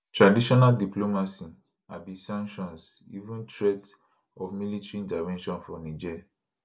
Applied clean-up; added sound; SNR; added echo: none; none; none; none.